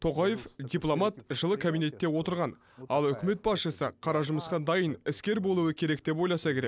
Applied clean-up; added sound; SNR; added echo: none; none; none; none.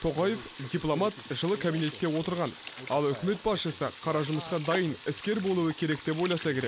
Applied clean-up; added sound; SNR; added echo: none; Sink (filling or washing) / Water tap, faucet; 11 dB; none.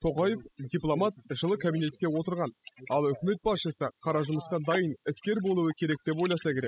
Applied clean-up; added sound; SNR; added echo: classical method spectral subtraction.